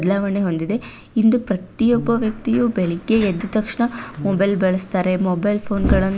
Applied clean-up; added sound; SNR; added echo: none; Brass instrument; 14 dB; none.